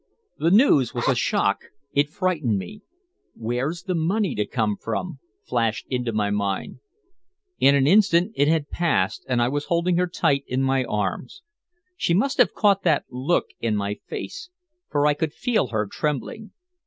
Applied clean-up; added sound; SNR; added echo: none; Zipper (clothing); 7 dB; none.